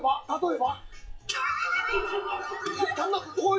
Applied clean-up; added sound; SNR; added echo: classical method WPE with log-MMSE.